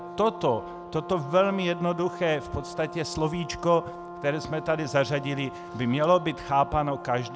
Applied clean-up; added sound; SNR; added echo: none; Brass instrument; 13 dB; none.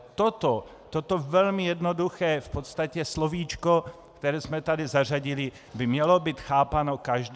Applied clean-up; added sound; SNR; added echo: none; none; none; none.